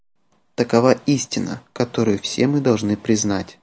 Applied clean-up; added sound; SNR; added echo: none; none; none; none.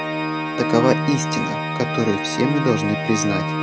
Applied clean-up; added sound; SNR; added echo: none; Organ; 1 dB; none.